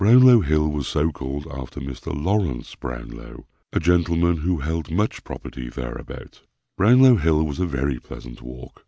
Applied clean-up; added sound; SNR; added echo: none; none; none; none.